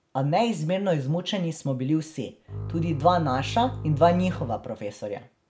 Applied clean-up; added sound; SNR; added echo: none; Bowed string instrument; 9 dB; none.